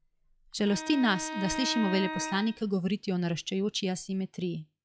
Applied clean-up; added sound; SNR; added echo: classical method log-MMSE.